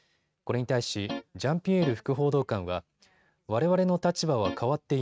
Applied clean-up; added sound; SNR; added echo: neural mask model RNNoise.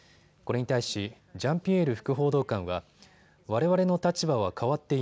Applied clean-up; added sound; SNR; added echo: none; none; none; none.